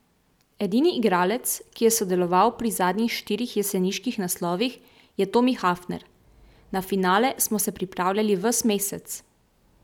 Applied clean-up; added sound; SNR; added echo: none; none; none; none.